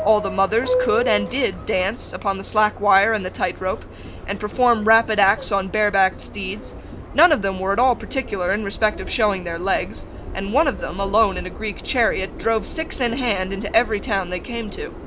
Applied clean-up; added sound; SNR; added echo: none; Subway, metro, underground; 10 dB; none.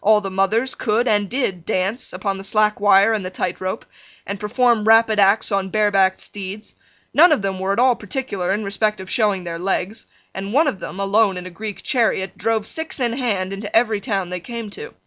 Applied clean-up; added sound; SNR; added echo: none; none; none; none.